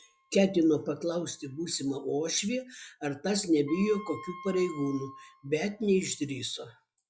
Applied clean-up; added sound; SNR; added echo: classical method log-MMSE.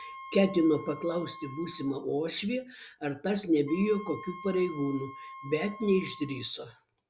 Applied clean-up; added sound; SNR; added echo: none; Wind instrument, woodwind instrument; 16 dB; none.